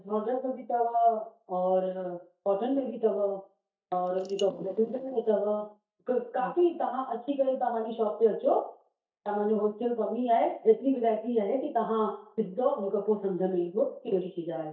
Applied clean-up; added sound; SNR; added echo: neural mask model DeepFilterNet 3.